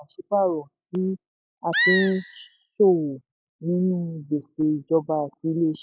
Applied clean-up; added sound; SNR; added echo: classical method log-MMSE.